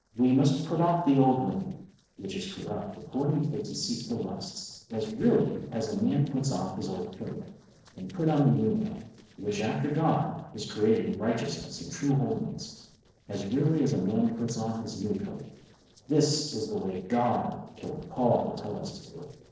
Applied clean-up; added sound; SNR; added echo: neural separator model SepFormer DNS4.